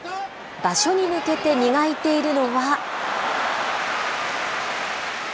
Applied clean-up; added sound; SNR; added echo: none; none; none; none.